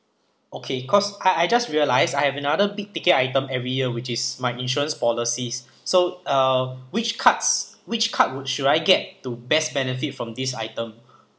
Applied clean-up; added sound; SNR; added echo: none; none; none; none.